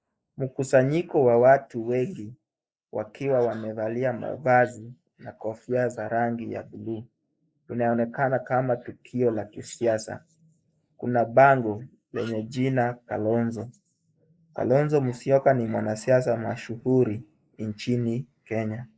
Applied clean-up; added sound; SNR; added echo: neural mask model Resemble Enhance denoiser.